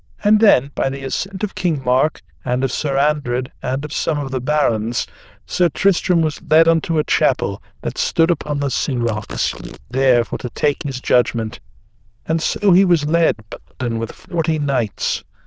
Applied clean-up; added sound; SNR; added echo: neural diffusion model UNIVERSE++.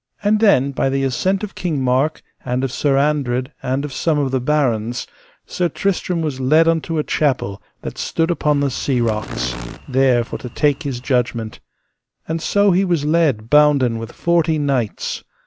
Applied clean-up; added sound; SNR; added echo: none; Insect; 14 dB; none.